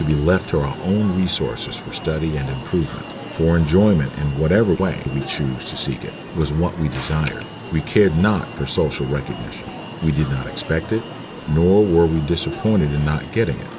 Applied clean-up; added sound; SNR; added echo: none; Alarm; 13 dB; none.